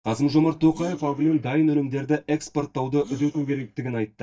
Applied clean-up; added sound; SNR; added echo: neural mask model DeepFilterNet 3.